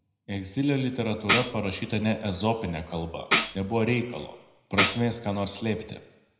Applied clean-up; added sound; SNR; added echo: none; Tambourine; 2 dB; reverberation time 0.8 s.